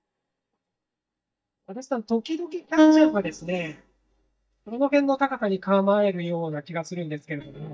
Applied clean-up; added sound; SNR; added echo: neural mask model DeepFilterNet 3.